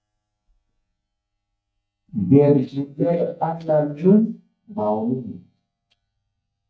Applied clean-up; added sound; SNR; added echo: neural mask model DeepFilterNet 3.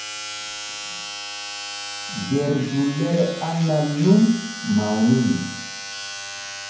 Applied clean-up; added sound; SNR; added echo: none; Domestic sounds, home sounds; 10 dB; reverberation time 0.9 s.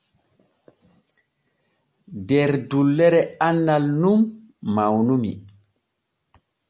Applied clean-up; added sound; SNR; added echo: none; none; none; none.